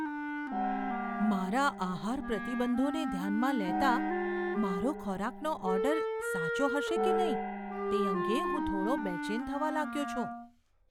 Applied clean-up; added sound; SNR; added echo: none; Wind instrument, woodwind instrument + Gong; 0 dB; none.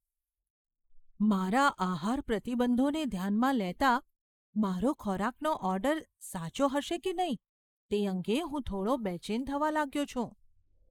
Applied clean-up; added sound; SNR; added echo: neural mask model Resemble Enhance denoiser.